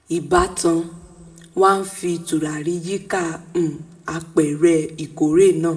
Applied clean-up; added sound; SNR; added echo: none; none; none; reverberation time 1.0 s.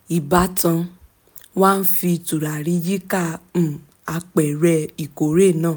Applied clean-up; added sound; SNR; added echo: none; none; none; none.